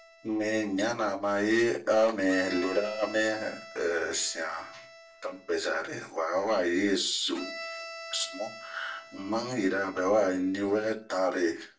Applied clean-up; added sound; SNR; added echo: none; Bowed string instrument; 17 dB; reverberation time 0.3 s.